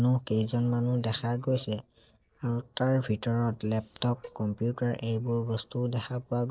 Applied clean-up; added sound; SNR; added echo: neural separator model SepFormer DNS4.